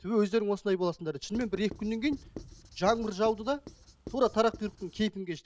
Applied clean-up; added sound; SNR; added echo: none; Writing; 17 dB; none.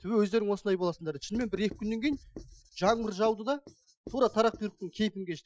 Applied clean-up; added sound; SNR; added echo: classical method Wiener filter.